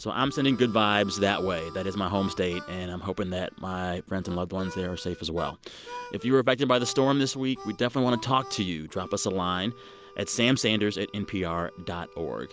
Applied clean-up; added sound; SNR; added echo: none; Harmonica; 18 dB; none.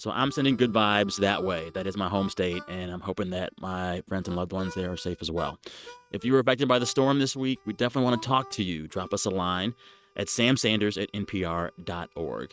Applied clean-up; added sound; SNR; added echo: neural mask model RNNoise.